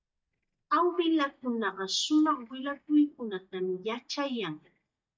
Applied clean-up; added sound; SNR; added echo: neural mask model DeepFilterNet 3.